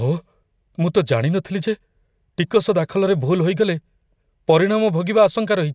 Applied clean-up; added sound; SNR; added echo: none; none; none; none.